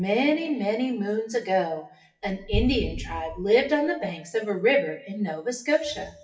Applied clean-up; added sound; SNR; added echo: classical method WPE with log-MMSE.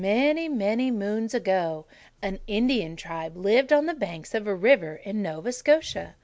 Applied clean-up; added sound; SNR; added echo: none; none; none; none.